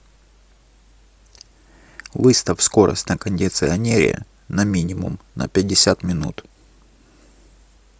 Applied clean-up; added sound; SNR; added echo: none; none; none; none.